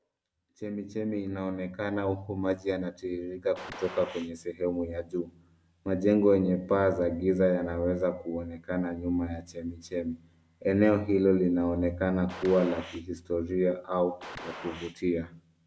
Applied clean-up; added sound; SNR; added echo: none; Gunshot, gunfire; 14 dB; none.